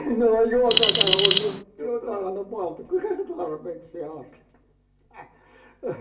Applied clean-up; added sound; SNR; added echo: none; Alarm; -2 dB; reverberation time 0.5 s.